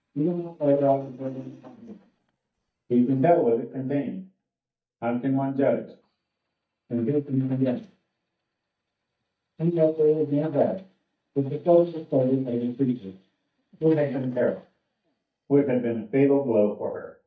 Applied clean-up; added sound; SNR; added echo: neural mask model DeepFilterNet 3.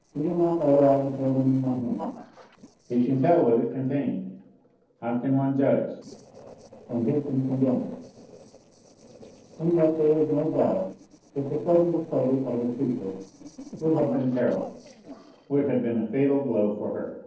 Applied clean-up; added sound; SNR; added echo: neural separator model SepFormer DNS4.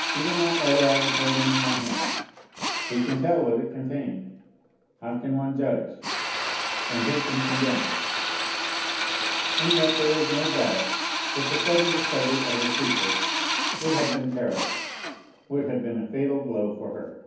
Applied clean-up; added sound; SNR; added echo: none; Drill; 1 dB; reverberation time 0.9 s.